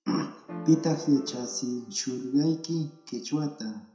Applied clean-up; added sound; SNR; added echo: none; Piano; 16 dB; reverberation time 0.6 s.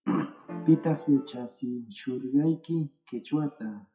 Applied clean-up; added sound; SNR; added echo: classical method WPE with log-MMSE.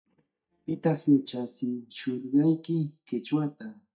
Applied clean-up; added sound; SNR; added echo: neural mask model DeepFilterNet 3.